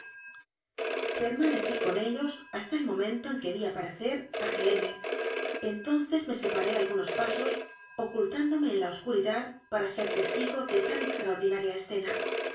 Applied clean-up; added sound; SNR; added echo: none; Telephone; 2 dB; reverberation time 0.3 s.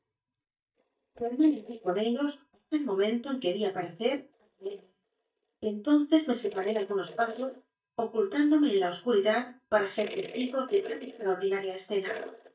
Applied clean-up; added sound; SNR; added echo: neural mask model DeepFilterNet 3.